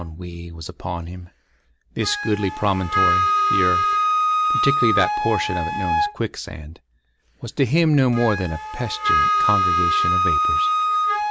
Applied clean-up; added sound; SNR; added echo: none; Wind instrument, woodwind instrument; -3 dB; none.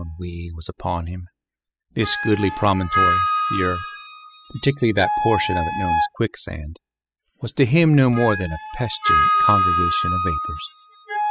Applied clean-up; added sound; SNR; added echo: classical method spectral subtraction.